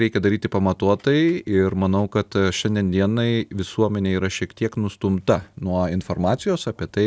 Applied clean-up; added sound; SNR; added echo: none; none; none; none.